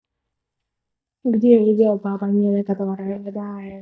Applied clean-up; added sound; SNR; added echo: neural mask model DeepFilterNet 3.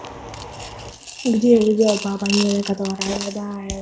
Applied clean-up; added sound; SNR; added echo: none; Coin (dropping) / Glass; 12 dB; reverberation time 0.6 s.